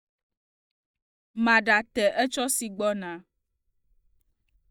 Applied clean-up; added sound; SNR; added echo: neural mask model DeepFilterNet 3.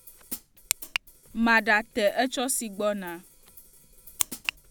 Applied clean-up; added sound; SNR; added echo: none; Hi-hat; 18 dB; none.